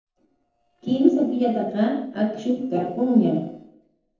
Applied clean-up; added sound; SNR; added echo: neural separator model SepFormer DNS4.